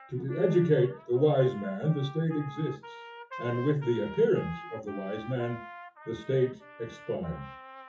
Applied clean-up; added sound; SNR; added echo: classical method WPE with log-MMSE.